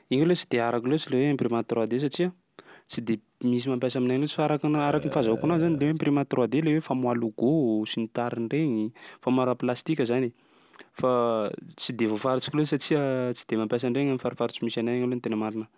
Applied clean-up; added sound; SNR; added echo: none; Burping, eructation; 15 dB; none.